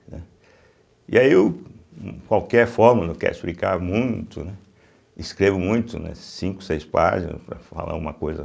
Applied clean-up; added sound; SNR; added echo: none; none; none; none.